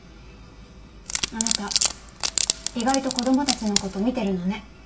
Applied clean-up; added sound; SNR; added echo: none; Wood; 0 dB; reverberation time 0.2 s.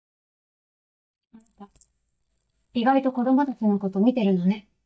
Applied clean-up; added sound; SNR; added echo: neural mask model DeepFilterNet 3.